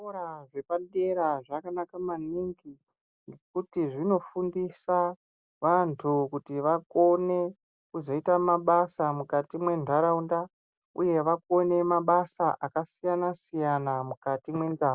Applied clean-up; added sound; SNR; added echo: none; none; none; none.